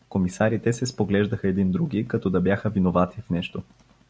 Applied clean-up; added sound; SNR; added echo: none; none; none; none.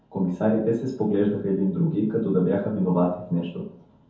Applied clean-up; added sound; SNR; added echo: none; none; none; reverberation time 0.6 s.